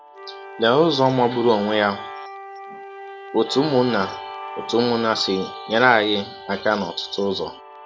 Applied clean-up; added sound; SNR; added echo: none; Guitar + Wind instrument, woodwind instrument; 14 dB; none.